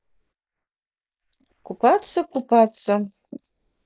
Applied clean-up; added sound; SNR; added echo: neural mask model Resemble Enhance denoiser.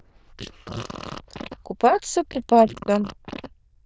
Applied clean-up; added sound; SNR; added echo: neural diffusion model UNIVERSE++.